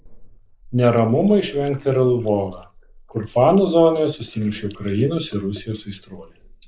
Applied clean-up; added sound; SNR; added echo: neural mask model Resemble Enhance denoiser.